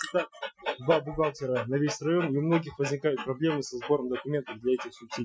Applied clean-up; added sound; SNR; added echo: classical method Wiener filter.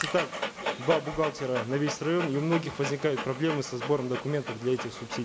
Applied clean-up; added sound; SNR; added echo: none; Dog; 7 dB; none.